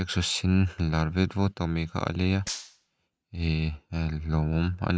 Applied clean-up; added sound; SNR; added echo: neural mask model RNNoise.